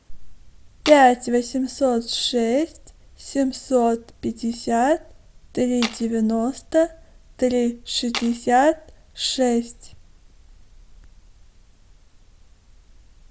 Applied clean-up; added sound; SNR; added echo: none; Tools; 9 dB; none.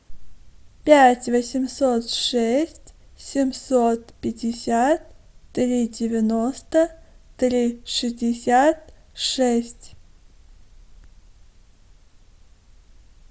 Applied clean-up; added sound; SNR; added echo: none; none; none; none.